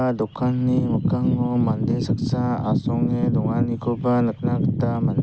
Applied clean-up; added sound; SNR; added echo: none; none; none; none.